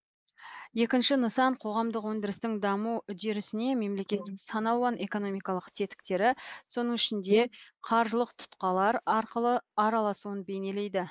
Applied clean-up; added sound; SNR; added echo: neural mask model Resemble Enhance denoiser.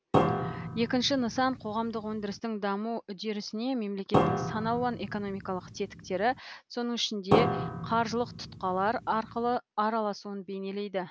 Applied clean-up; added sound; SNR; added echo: none; Piano; 1 dB; none.